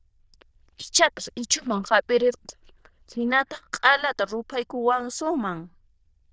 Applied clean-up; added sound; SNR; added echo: neural diffusion model UNIVERSE++.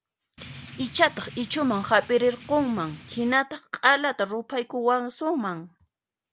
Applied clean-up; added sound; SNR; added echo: none; Drip / Rain; 16 dB; none.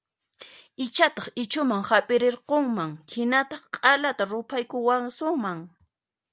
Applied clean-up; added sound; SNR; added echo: none; none; none; none.